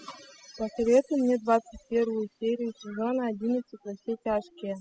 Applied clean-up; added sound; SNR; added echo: classical method spectral subtraction.